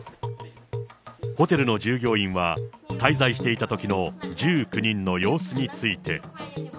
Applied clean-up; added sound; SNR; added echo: none; Bowed string instrument; 16 dB; none.